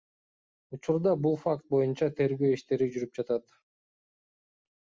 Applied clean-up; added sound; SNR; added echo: none; none; none; none.